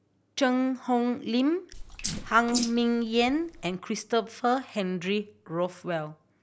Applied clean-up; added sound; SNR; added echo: neural mask model Resemble Enhance denoiser.